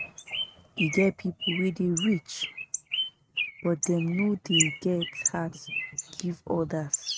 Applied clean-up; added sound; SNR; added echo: neural mask model RNNoise.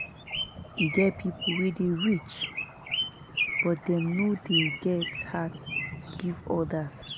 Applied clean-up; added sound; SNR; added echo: none; Bird; 2 dB; none.